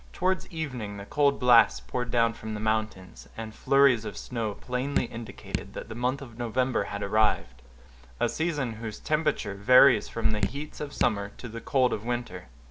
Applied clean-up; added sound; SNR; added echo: none; Drip; 8 dB; none.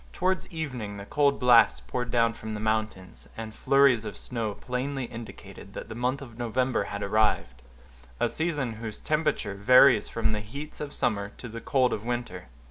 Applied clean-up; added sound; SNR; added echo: none; none; none; none.